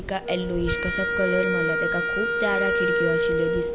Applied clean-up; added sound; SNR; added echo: none; Wind instrument, woodwind instrument; -3 dB; none.